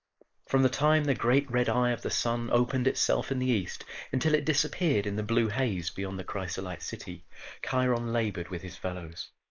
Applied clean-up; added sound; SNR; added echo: neural mask model Resemble Enhance denoiser.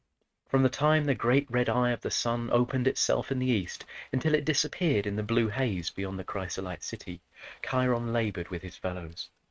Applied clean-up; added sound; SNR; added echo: neural mask model RNNoise.